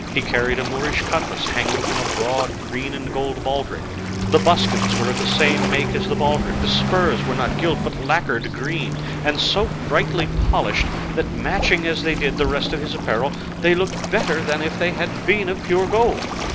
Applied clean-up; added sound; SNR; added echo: none; Waves, surf; 2 dB; none.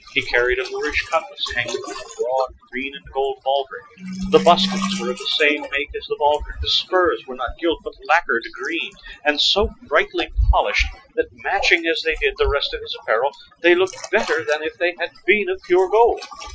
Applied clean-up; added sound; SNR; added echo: classical method Wiener filter.